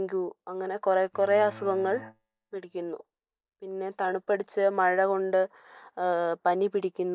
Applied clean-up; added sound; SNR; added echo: neural mask model DeepFilterNet 3.